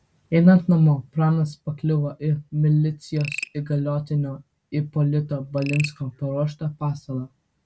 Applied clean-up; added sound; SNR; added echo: none; Frog; 17 dB; none.